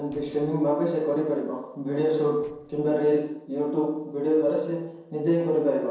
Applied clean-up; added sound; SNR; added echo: neural separator model SepFormer DNS4.